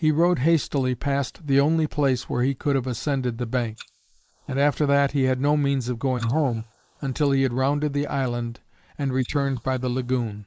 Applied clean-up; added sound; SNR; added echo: neural mask model Resemble Enhance denoiser.